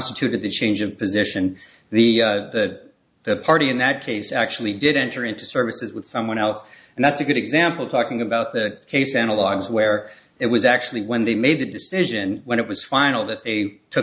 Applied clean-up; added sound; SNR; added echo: none; none; none; none.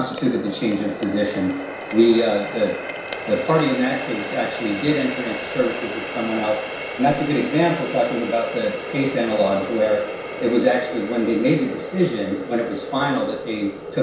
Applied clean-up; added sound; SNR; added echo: none; Water tap, faucet; 9 dB; reverberation time 0.6 s.